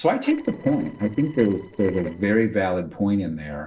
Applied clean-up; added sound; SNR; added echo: neural separator model SepFormer DNS4.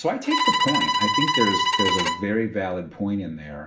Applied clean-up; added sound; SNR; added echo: none; Bowed string instrument; -3 dB; reverberation time 0.4 s.